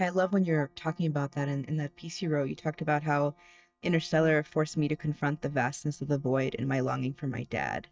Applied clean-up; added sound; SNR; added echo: neural mask model DeepFilterNet 3.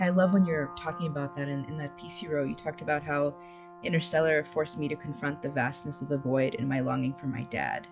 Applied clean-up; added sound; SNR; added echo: classical method log-MMSE.